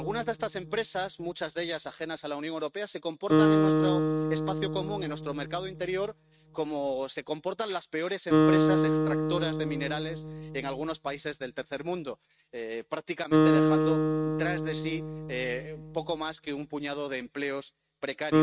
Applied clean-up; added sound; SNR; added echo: neural mask model RNNoise.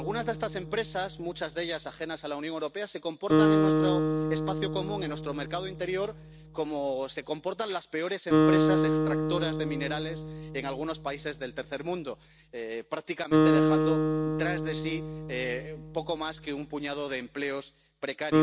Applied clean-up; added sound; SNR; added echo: none; Acoustic guitar; -4 dB; none.